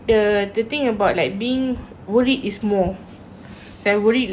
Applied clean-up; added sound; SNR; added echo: none; none; none; none.